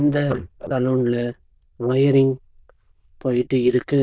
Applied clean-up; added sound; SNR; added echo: neural diffusion model UNIVERSE++.